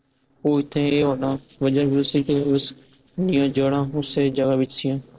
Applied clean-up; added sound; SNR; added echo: neural separator model SepFormer DNS4.